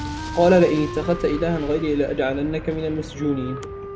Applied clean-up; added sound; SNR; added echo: none; Wind instrument, woodwind instrument + Explosion; 10 dB; none.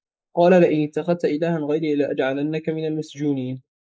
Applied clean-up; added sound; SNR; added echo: neural mask model Resemble Enhance denoiser.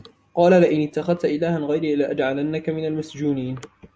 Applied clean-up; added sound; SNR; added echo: none; none; none; none.